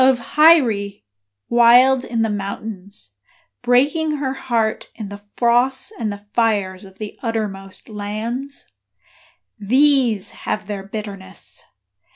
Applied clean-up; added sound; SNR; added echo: none; none; none; none.